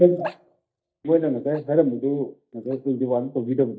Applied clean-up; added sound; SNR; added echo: neural mask model DeepFilterNet 3.